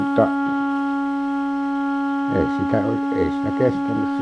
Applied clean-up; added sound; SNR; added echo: none; Wind instrument, woodwind instrument; -4 dB; none.